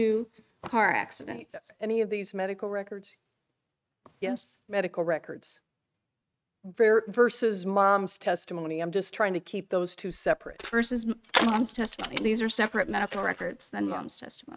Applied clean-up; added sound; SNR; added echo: neural mask model RNNoise.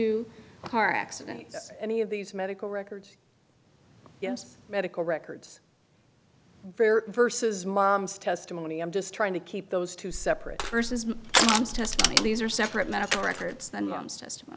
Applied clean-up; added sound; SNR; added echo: none; Crushing; -1 dB; none.